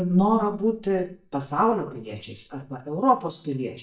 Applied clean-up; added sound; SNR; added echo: neural mask model DeepFilterNet 3.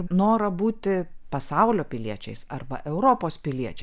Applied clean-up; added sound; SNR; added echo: none; none; none; none.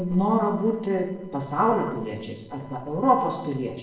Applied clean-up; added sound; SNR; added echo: neural separator model SepFormer DNS4.